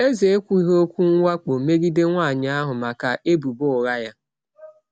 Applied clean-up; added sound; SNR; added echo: none; none; none; none.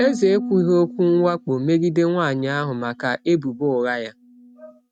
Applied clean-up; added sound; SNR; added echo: neural mask model RNNoise.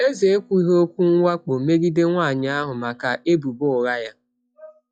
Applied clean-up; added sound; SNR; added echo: classical method log-MMSE.